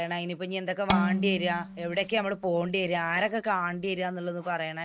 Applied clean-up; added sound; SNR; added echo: neural mask model RNNoise.